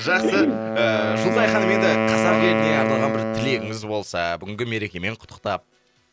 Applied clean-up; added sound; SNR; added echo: none; Wind instrument, woodwind instrument; 0 dB; none.